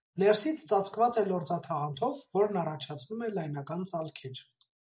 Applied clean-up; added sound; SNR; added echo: neural mask model Resemble Enhance denoiser.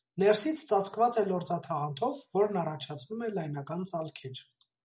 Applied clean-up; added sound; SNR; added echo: none; none; none; none.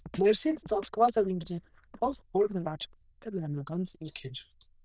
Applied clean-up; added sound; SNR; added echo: neural diffusion model UNIVERSE++.